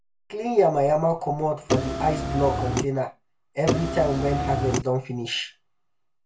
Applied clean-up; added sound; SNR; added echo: none; Car; 0 dB; reverberation time 0.2 s.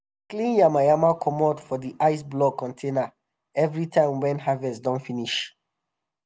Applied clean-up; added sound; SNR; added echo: none; none; none; none.